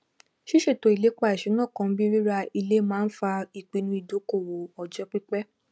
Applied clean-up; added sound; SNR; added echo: none; none; none; none.